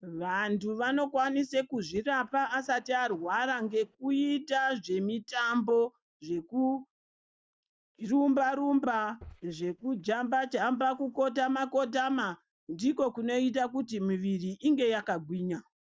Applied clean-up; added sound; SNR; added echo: neural mask model DeepFilterNet 3.